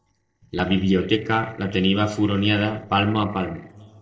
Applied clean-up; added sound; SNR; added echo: neural separator model SepFormer DNS4.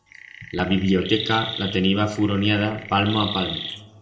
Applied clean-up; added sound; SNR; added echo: none; Chirp, tweet; 11 dB; reverberation time 1.7 s.